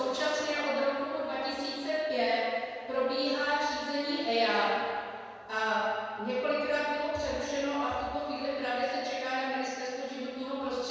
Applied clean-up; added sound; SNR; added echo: none; none; none; reverberation time 1.9 s.